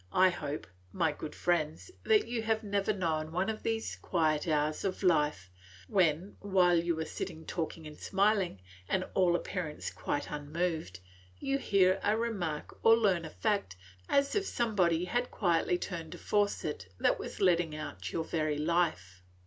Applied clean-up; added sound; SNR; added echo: none; none; none; none.